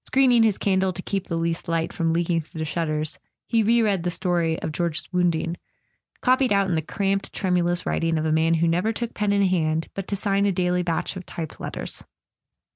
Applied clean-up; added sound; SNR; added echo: none; none; none; none.